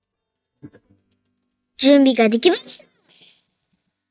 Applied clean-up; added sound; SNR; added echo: neural mask model DeepFilterNet 3.